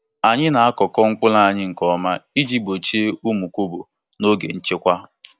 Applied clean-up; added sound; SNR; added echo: none; none; none; none.